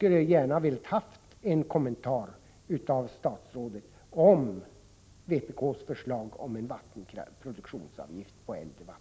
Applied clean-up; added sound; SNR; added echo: none; none; none; none.